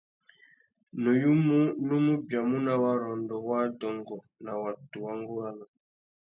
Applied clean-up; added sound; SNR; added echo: none; none; none; none.